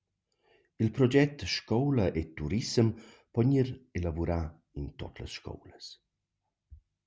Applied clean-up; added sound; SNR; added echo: none; none; none; none.